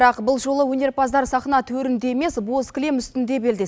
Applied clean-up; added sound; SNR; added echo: none; none; none; none.